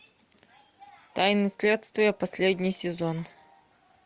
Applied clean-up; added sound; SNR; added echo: none; none; none; none.